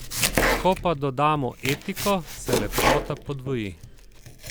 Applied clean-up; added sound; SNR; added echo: none; Domestic sounds, home sounds; 1 dB; none.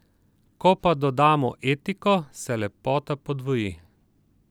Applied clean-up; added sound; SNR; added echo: none; none; none; none.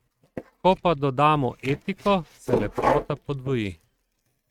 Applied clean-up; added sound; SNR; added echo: neural mask model RNNoise.